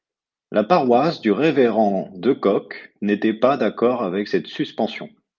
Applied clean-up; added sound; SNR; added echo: none; none; none; none.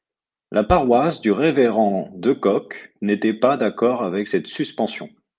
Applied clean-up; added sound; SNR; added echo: none; Bass drum; 16 dB; none.